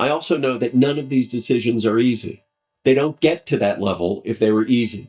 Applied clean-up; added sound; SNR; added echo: neural mask model DeepFilterNet 3.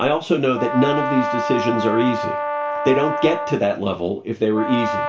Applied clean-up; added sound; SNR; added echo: none; Brass instrument; 4 dB; reverberation time 0.3 s.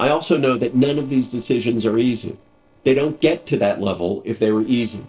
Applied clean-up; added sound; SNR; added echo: neural separator model SepFormer DNS4.